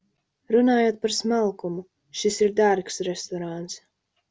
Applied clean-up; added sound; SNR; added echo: none; none; none; none.